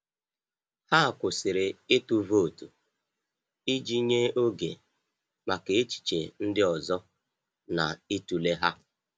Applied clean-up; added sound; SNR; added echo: none; none; none; none.